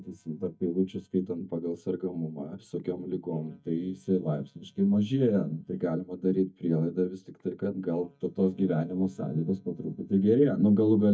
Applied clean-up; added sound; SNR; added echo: neural mask model DeepFilterNet 3.